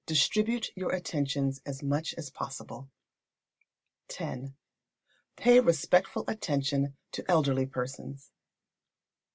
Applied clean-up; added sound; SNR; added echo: none; none; none; none.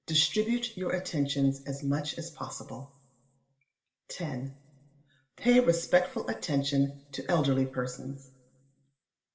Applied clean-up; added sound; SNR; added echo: none; none; none; reverberation time 1.7 s.